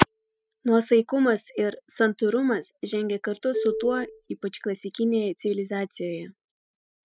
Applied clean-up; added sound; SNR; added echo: classical method spectral subtraction.